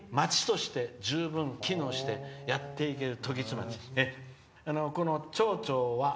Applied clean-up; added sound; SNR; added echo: none; none; none; none.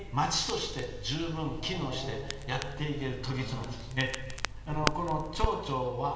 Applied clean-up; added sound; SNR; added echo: none; Crackle; 5 dB; reverberation time 1.1 s.